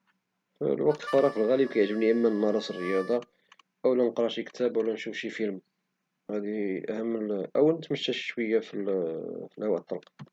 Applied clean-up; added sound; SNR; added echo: none; Harmonica; 16 dB; none.